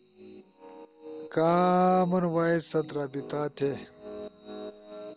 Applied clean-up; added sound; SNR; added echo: none; Piano; 15 dB; none.